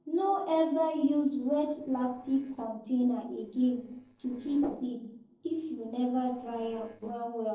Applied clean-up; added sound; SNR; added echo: neural separator model SepFormer DNS4.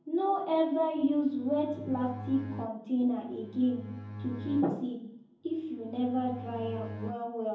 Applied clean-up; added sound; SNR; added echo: none; Bowed string instrument; 12 dB; reverberation time 0.7 s.